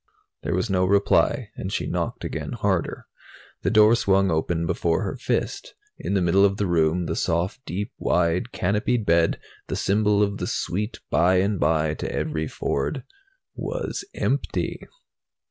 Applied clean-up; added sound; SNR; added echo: none; none; none; none.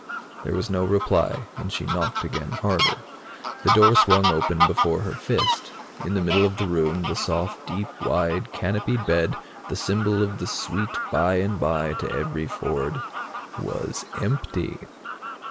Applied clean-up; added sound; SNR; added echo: none; Fowl; 4 dB; none.